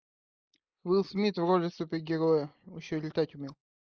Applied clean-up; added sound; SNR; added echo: neural mask model Resemble Enhance denoiser.